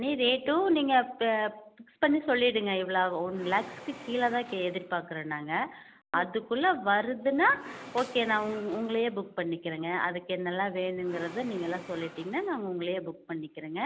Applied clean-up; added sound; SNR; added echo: none; Engine / Mechanisms + Snare drum; 19 dB; none.